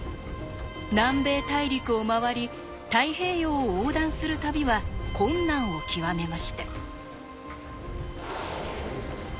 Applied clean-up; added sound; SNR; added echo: none; Bowed string instrument; 14 dB; none.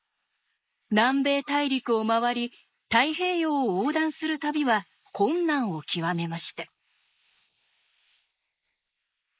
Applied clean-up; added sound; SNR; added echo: neural mask model Resemble Enhance denoiser.